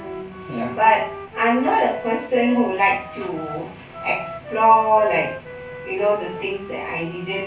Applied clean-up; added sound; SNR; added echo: none; Wind instrument, woodwind instrument; 14 dB; reverberation time 0.2 s.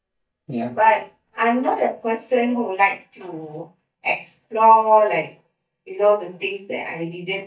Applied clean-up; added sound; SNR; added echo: neural mask model DeepFilterNet 3.